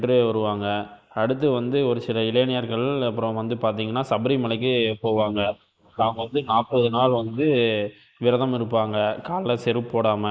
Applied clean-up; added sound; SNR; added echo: neural mask model Resemble Enhance denoiser.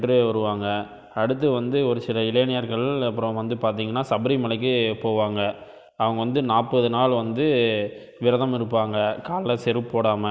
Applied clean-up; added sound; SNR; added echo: none; none; none; none.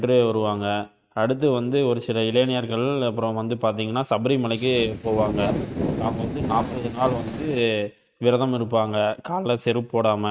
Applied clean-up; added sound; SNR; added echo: neural mask model RNNoise.